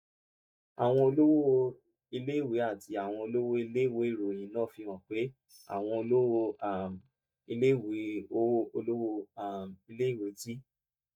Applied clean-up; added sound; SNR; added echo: neural mask model DeepFilterNet 3.